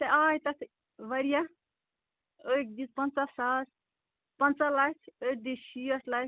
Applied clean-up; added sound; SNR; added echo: none; none; none; none.